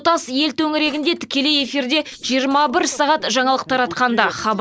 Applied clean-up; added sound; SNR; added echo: neural mask model Resemble Enhance denoiser.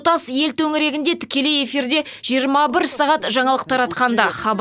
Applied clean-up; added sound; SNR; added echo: none; none; none; none.